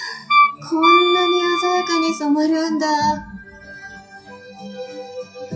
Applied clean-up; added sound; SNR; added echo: classical method WPE with log-MMSE.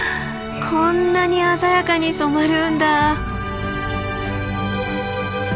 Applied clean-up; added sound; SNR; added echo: none; none; none; none.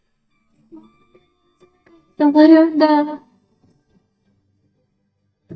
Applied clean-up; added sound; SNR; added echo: neural mask model DeepFilterNet 3.